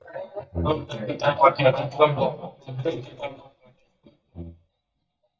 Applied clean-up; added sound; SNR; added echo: neural mask model DeepFilterNet 3.